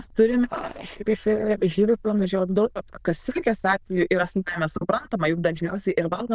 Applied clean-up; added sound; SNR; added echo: neural diffusion model UNIVERSE++.